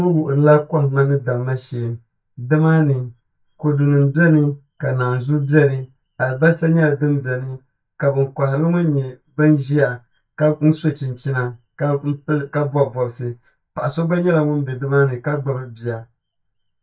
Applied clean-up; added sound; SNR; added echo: neural mask model DeepFilterNet 3.